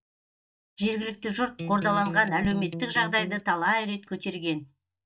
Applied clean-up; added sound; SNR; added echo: neural mask model DeepFilterNet 3.